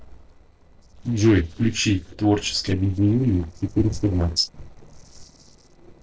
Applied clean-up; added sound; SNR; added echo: neural separator model SepFormer DNS4.